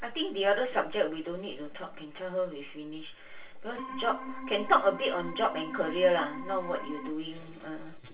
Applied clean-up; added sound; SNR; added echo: none; Organ; 9 dB; reverberation time 0.2 s.